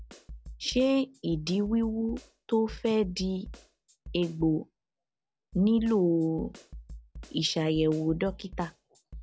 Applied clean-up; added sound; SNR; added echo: none; Snare drum; 17 dB; none.